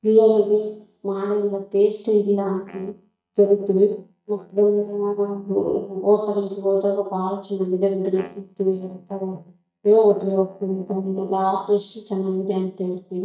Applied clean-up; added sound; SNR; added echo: neural mask model DeepFilterNet 3.